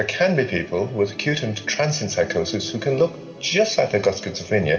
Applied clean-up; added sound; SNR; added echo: none; Musical instrument; 19 dB; reverberation time 1.8 s.